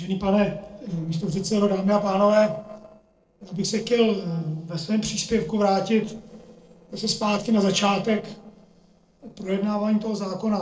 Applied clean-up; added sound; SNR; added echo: neural separator model SepFormer DNS4.